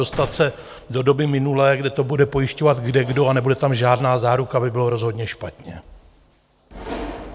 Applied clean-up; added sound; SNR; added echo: none; Gunshot, gunfire; 17 dB; none.